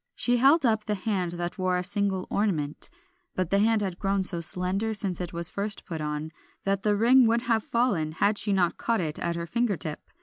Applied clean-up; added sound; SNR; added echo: none; none; none; none.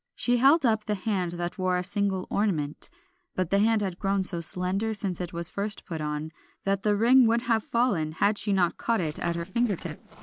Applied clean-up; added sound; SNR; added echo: neural separator model SepFormer DNS4.